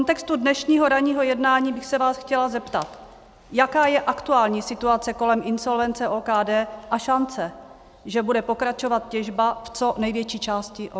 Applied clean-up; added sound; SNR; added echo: none; none; none; none.